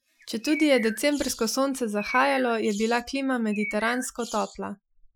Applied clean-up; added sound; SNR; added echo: classical method Wiener filter.